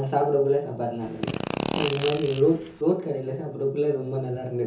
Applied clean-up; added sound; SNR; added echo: none; Fart; 6 dB; reverberation time 0.6 s.